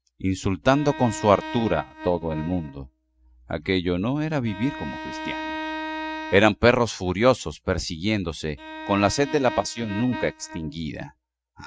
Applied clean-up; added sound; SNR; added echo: neural mask model RNNoise.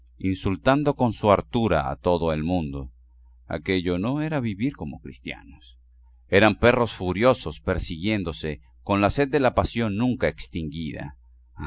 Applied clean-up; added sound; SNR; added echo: none; none; none; none.